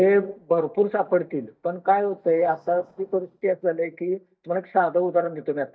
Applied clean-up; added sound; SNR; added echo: neural mask model DeepFilterNet 3.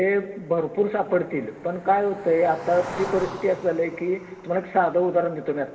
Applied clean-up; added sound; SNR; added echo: none; Cricket; 16 dB; reverberation time 2.0 s.